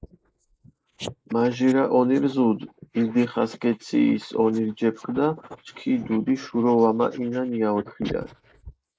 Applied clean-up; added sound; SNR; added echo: neural mask model Resemble Enhance denoiser.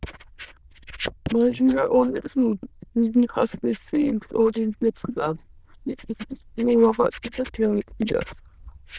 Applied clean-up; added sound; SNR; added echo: neural diffusion model UNIVERSE++.